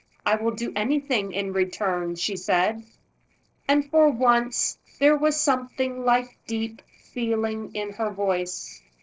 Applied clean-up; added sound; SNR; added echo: neural separator model SepFormer DNS4.